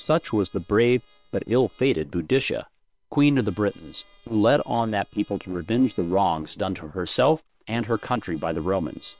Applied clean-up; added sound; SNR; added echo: neural separator model SepFormer WHAM!.